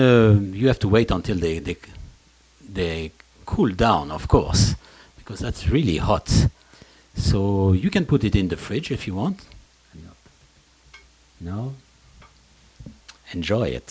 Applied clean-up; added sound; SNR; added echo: none; none; none; none.